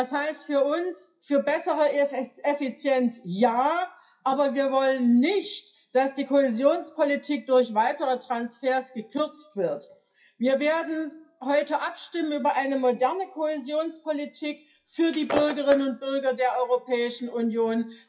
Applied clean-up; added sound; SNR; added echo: classical method WPE with log-MMSE.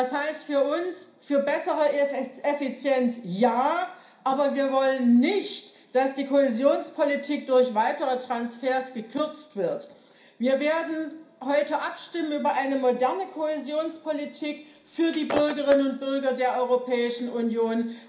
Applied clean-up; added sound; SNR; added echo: none; Shatter; 11 dB; reverberation time 0.5 s.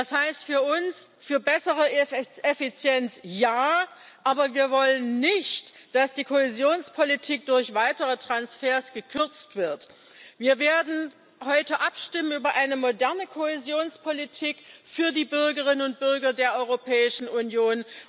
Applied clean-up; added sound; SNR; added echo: none; none; none; none.